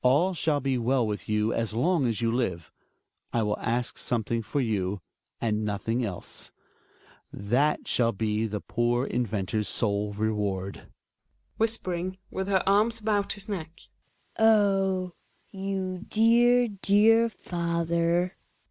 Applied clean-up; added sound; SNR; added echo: none; none; none; none.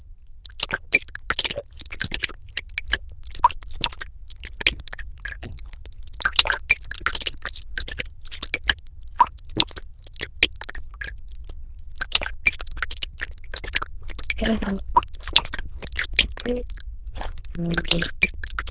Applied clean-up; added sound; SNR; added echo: neural diffusion model UNIVERSE++.